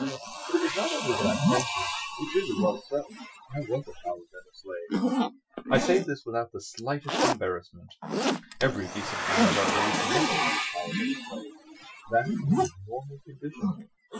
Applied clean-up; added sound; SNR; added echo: classical method Wiener filter.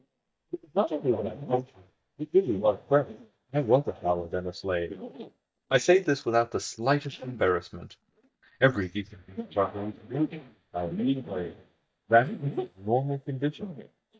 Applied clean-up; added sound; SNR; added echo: neural mask model DeepFilterNet 3.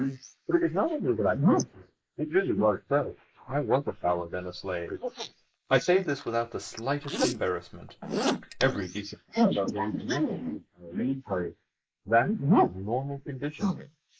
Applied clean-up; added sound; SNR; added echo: neural mask model Resemble Enhance denoiser.